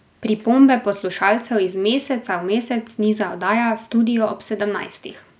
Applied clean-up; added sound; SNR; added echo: none; none; none; none.